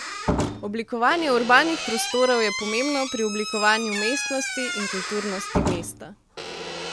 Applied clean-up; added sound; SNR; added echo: none; Squeak / Slam; 5 dB; none.